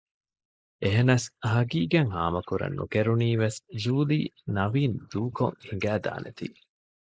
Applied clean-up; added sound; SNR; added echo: neural mask model Resemble Enhance denoiser.